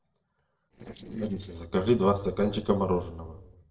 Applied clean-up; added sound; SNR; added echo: neural separator model SepFormer DNS4.